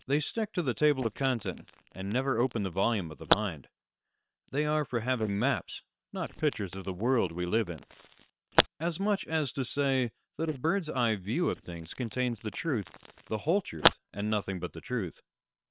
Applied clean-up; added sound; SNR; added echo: neural separator model SepFormer WHAM!.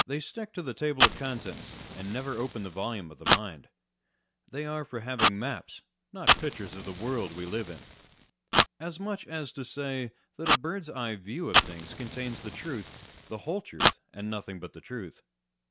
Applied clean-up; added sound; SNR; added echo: none; Fire; -3 dB; none.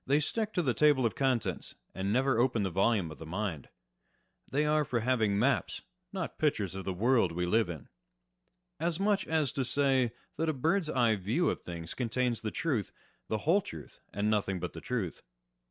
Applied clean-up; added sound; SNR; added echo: none; none; none; none.